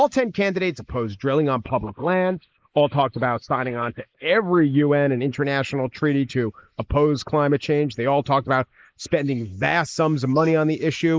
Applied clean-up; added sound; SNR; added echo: neural mask model Resemble Enhance denoiser.